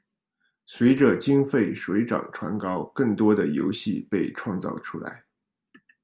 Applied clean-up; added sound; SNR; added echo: none; none; none; none.